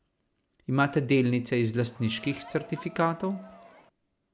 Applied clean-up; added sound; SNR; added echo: none; Crowd; 19 dB; none.